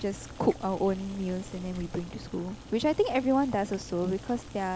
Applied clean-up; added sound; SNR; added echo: none; Boiling; 15 dB; none.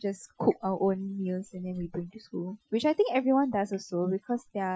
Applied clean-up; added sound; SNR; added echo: classical method Wiener filter.